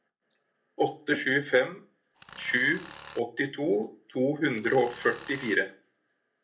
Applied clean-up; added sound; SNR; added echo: none; Tools; 16 dB; reverberation time 0.3 s.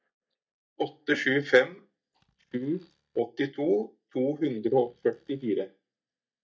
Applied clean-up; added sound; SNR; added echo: neural mask model DeepFilterNet 3.